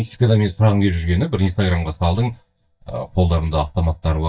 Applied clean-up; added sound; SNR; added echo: neural mask model DeepFilterNet 3.